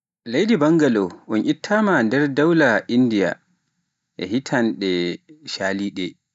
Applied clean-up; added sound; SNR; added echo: none; none; none; none.